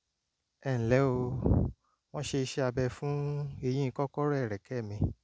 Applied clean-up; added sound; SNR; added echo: none; none; none; none.